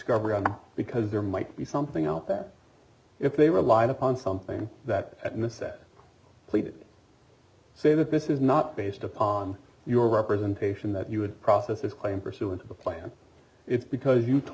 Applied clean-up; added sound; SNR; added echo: none; none; none; none.